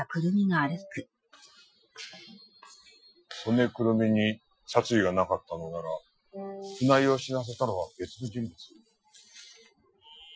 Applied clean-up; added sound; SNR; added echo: classical method Wiener filter.